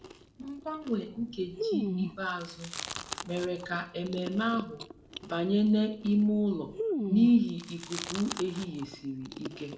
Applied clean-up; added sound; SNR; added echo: none; Chewing, mastication; 8 dB; reverberation time 0.4 s.